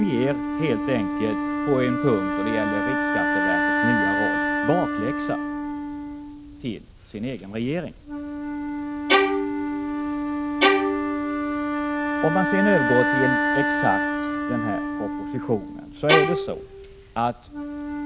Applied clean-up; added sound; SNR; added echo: none; Wind instrument, woodwind instrument + Bowed string instrument; -3 dB; none.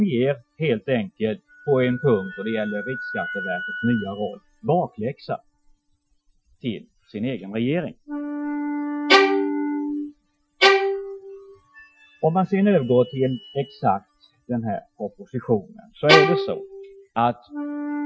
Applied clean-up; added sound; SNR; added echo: classical method Wiener filter.